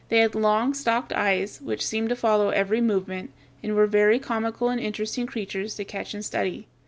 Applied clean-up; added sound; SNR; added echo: none; none; none; none.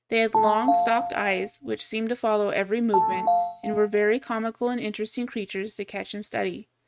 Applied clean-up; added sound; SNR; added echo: neural mask model RNNoise.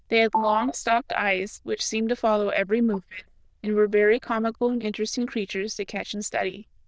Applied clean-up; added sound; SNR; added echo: neural diffusion model UNIVERSE++.